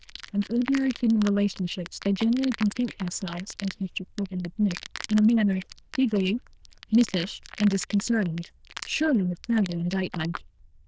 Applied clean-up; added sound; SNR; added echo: neural diffusion model UNIVERSE++.